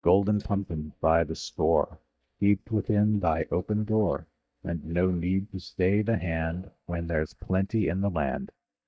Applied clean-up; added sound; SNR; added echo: neural mask model DeepFilterNet 3.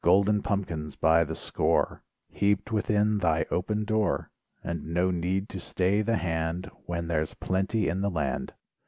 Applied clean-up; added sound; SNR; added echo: none; none; none; none.